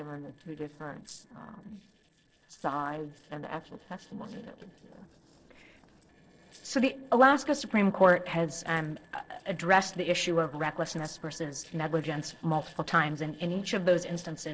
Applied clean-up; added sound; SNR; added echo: neural separator model SepFormer DNS4.